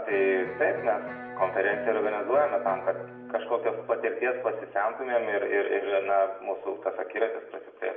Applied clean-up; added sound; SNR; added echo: none; Electric guitar; 16 dB; reverberation time 0.8 s.